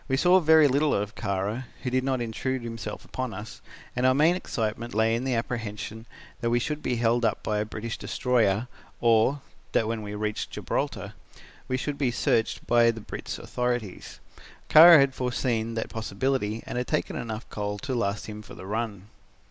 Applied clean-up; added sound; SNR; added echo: none; none; none; none.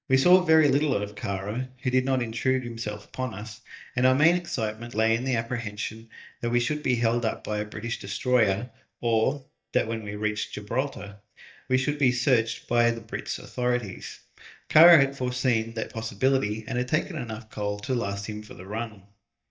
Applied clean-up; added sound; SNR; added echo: neural mask model DeepFilterNet 3.